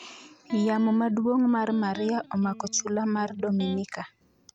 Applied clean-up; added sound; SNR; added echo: none; Electric guitar; 17 dB; none.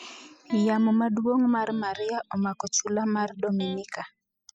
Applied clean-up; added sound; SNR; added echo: classical method spectral subtraction.